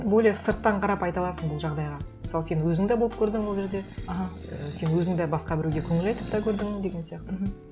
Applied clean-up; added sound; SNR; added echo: none; Animal; 14 dB; none.